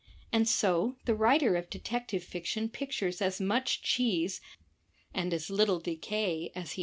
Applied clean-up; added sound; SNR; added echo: none; none; none; none.